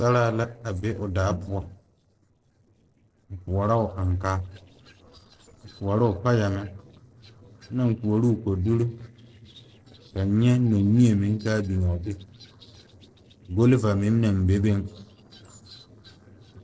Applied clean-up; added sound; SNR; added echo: neural separator model SepFormer DNS4.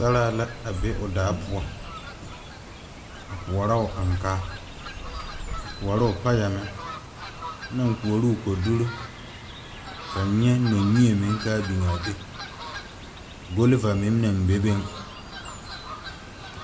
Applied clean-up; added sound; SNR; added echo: none; Fowl; 11 dB; reverberation time 0.7 s.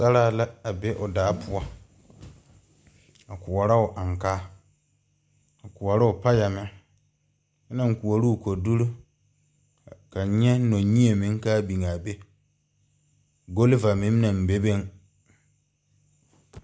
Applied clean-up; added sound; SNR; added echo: none; none; none; none.